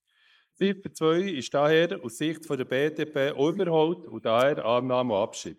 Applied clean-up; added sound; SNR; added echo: neural mask model Resemble Enhance denoiser.